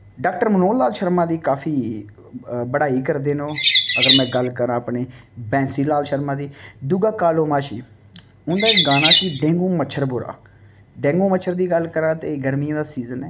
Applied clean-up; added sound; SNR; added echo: none; Bird; -3 dB; none.